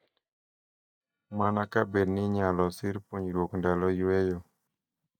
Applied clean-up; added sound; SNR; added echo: neural mask model DeepFilterNet 3.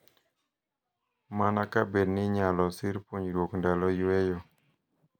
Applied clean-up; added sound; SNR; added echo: none; none; none; none.